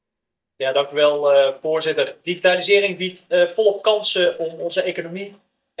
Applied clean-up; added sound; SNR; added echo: neural mask model DeepFilterNet 3.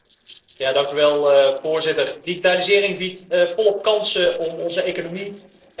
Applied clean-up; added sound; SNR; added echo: neural separator model SepFormer DNS4.